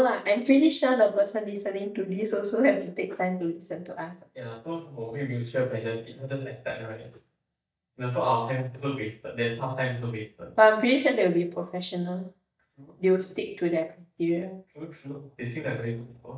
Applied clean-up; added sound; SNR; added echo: neural mask model DeepFilterNet 3.